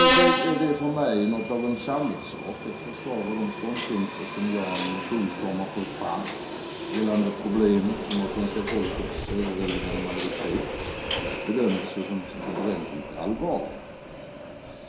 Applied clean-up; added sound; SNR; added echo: none; Subway, metro, underground; 2 dB; reverberation time 0.7 s.